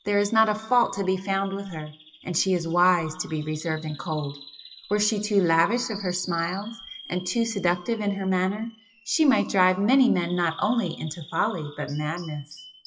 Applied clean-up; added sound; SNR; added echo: classical method WPE with log-MMSE.